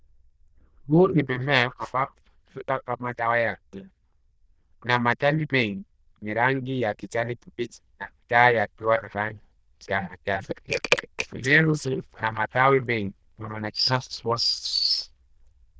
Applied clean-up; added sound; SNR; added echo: neural diffusion model UNIVERSE++.